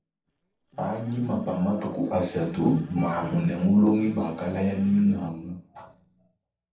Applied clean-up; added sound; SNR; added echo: neural separator model SepFormer DNS4.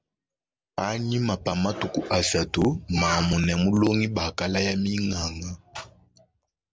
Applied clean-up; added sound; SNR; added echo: none; none; none; none.